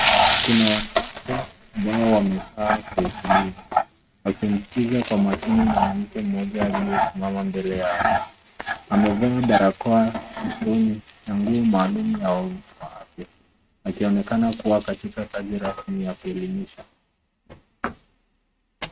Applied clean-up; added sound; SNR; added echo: neural mask model RNNoise.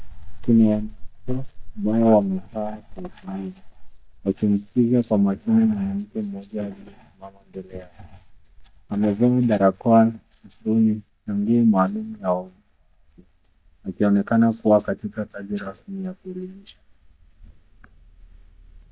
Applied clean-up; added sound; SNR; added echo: neural mask model DeepFilterNet 3.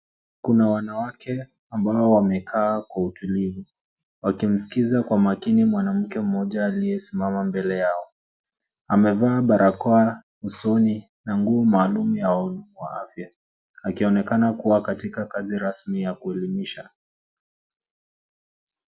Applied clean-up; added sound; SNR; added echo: none; none; none; none.